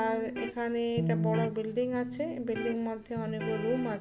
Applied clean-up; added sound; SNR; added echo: none; Electric guitar; 4 dB; none.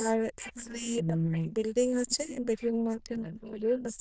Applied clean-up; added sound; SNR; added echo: neural diffusion model UNIVERSE++.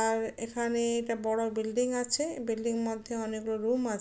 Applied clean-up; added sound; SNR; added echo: none; none; none; none.